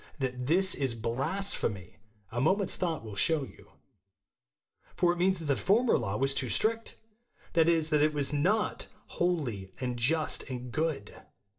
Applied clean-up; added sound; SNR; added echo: neural separator model SepFormer DNS4.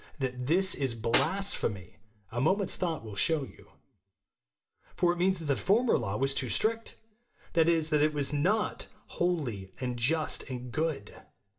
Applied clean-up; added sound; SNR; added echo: none; Snare drum; 6 dB; reverberation time 0.4 s.